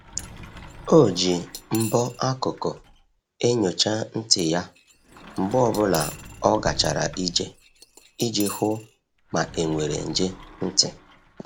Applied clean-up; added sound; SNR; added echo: none; Sliding door + Cutlery, silverware / Dishes, pots, and pans; 16 dB; none.